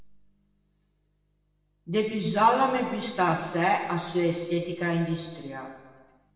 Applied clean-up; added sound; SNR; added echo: none; none; none; reverberation time 1.3 s.